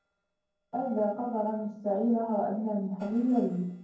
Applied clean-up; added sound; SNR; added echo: neural separator model SepFormer DNS4.